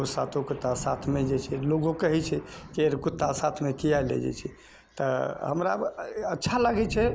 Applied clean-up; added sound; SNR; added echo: none; Thunder; 13 dB; none.